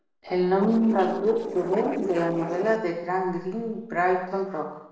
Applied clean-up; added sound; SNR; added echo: neural separator model SepFormer DNS4.